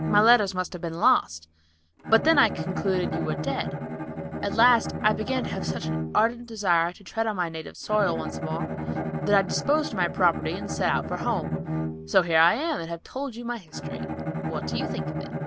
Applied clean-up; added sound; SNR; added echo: none; Bowed string instrument; 5 dB; none.